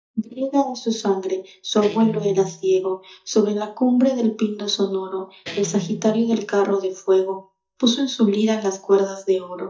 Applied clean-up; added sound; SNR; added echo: neural mask model DeepFilterNet 3.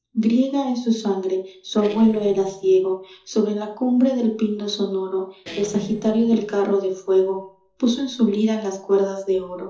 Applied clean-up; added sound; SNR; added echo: neural separator model SepFormer DNS4.